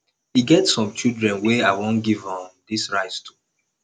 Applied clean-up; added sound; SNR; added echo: none; none; none; none.